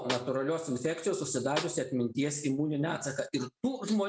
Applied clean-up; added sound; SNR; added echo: none; Snare drum; 12 dB; none.